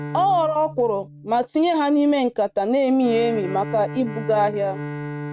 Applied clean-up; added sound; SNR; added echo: neural mask model RNNoise.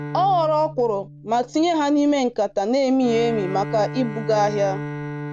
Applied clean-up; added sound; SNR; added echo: none; Bowed string instrument; 11 dB; none.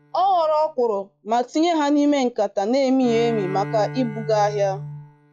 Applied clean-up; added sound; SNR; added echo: classical method log-MMSE.